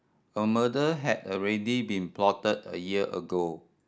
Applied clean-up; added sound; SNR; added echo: none; none; none; none.